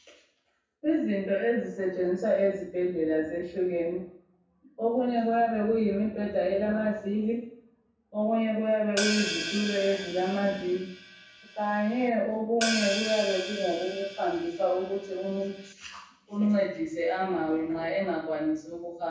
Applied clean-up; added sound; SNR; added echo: none; Hi-hat; 7 dB; reverberation time 0.6 s.